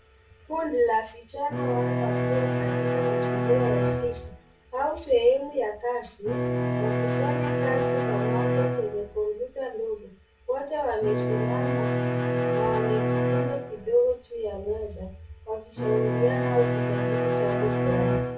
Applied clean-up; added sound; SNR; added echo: none; Bowed string instrument; -2 dB; reverberation time 0.3 s.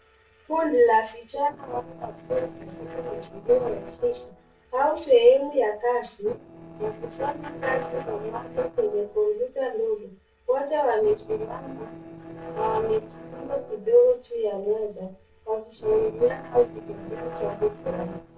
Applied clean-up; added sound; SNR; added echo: neural separator model SepFormer DNS4.